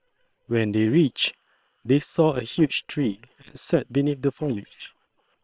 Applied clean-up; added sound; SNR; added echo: neural separator model SepFormer WHAM!.